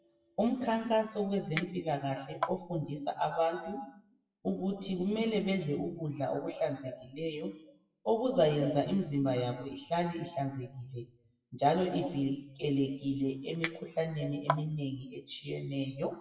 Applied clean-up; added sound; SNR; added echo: classical method WPE with log-MMSE.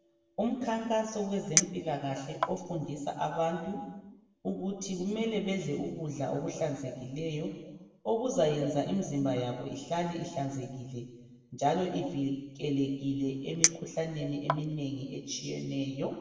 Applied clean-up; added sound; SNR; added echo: none; Chink, clink; 2 dB; reverberation time 1.2 s.